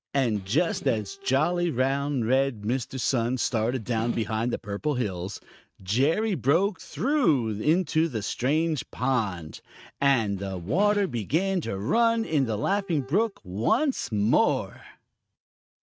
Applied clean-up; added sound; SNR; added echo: neural mask model RNNoise.